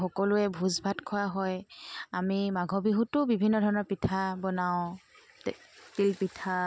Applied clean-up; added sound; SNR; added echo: none; none; none; none.